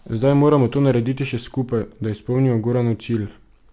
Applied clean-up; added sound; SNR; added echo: none; none; none; none.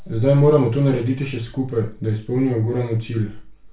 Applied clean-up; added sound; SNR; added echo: none; none; none; reverberation time 0.3 s.